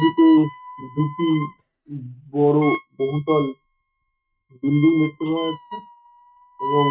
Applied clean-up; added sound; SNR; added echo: neural mask model RNNoise.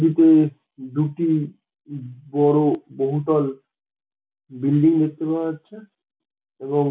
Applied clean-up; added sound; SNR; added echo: none; none; none; none.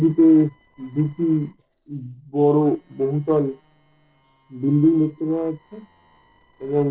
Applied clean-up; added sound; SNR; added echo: neural separator model SepFormer DNS4.